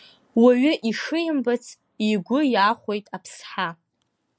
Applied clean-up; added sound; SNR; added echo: none; none; none; none.